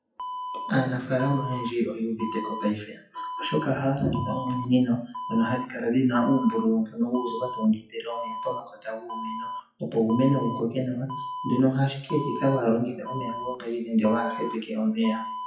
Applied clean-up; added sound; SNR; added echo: classical method WPE with log-MMSE.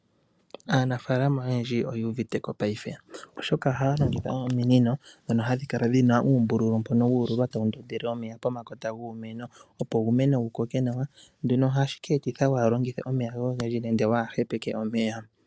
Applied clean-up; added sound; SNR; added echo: none; none; none; none.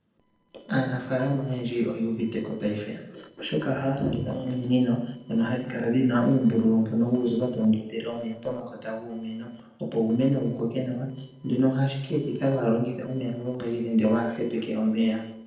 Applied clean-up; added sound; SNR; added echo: neural separator model SepFormer DNS4.